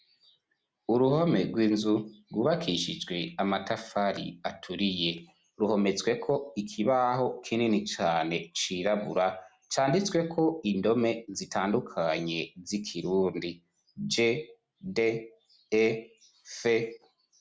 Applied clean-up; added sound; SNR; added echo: none; none; none; none.